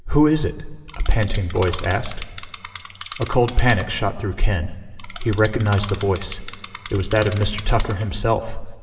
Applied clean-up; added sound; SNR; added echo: none; Insect; 12 dB; reverberation time 2.2 s.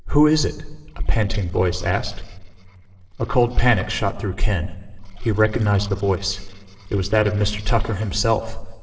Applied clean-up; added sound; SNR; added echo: neural separator model SepFormer DNS4.